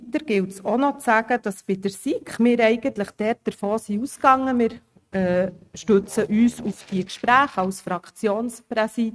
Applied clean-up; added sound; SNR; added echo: neural mask model RNNoise.